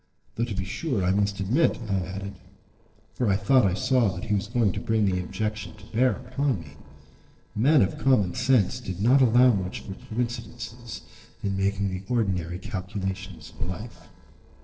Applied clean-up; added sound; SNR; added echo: neural separator model SepFormer DNS4.